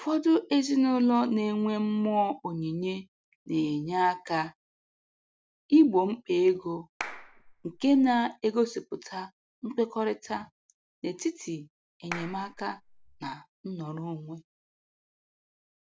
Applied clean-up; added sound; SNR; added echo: none; Clapping; 14 dB; none.